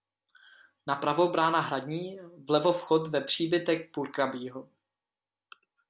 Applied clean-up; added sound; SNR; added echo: none; none; none; none.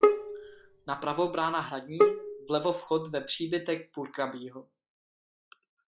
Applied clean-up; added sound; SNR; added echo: classical method log-MMSE.